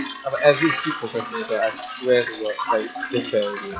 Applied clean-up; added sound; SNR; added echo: classical method log-MMSE.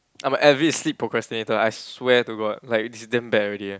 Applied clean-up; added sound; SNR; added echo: none; none; none; none.